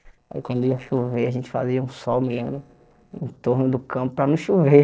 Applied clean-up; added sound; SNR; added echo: neural separator model SepFormer DNS4.